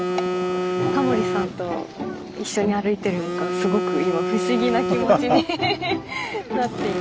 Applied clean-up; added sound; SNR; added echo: none; Telephone; 3 dB; none.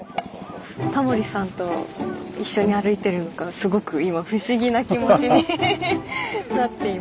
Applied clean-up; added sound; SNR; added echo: none; none; none; none.